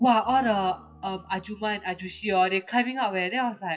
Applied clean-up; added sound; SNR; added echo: classical method WPE with log-MMSE.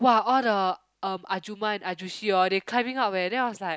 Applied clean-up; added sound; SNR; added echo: none; none; none; none.